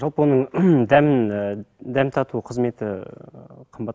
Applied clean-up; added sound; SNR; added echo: none; none; none; none.